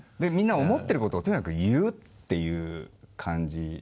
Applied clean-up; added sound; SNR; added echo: none; none; none; none.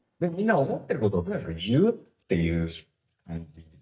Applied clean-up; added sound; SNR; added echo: neural mask model DeepFilterNet 3.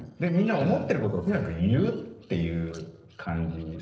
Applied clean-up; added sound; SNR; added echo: neural separator model SepFormer DNS4.